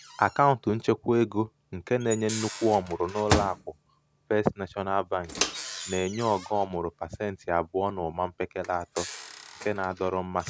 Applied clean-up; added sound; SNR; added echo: none; Microwave oven; 7 dB; none.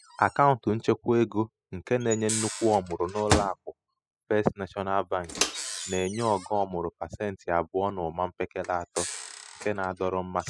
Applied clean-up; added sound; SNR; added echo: classical method spectral subtraction.